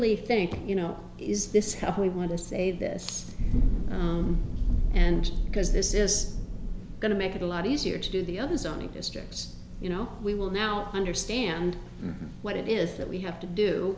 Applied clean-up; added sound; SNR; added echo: none; Thunder; 1 dB; none.